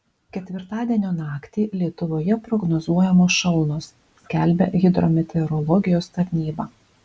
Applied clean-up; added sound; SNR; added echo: none; none; none; none.